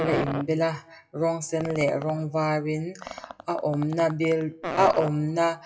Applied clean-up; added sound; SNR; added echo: classical method WPE with log-MMSE.